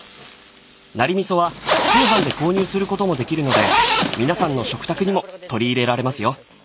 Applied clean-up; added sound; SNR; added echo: none; Zipper (clothing); -1 dB; none.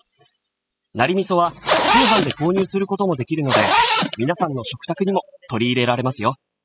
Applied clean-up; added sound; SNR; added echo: classical method spectral subtraction.